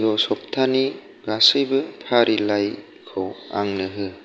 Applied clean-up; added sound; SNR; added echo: none; none; none; none.